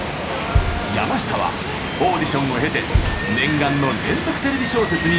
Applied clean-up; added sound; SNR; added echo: none; Bass drum + Water; 0 dB; none.